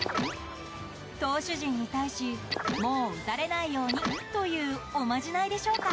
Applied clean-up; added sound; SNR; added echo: none; none; none; none.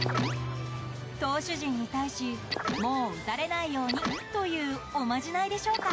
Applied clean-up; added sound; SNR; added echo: none; Piano; 10 dB; none.